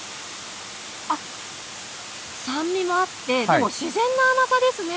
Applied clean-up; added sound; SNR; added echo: none; none; none; none.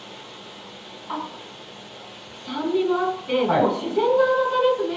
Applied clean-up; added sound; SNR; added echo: none; none; none; reverberation time 0.7 s.